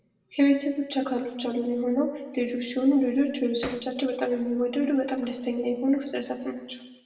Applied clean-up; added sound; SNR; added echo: none; Hammer; 13 dB; reverberation time 1.0 s.